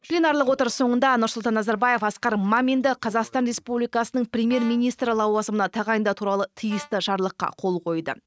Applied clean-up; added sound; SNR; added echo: neural mask model RNNoise.